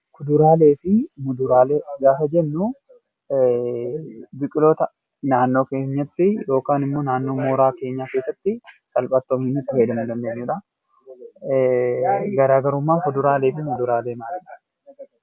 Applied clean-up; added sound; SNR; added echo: none; none; none; none.